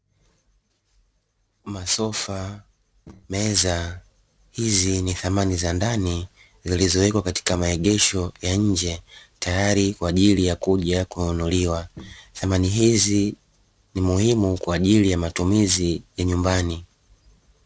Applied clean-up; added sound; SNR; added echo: neural separator model SepFormer DNS4.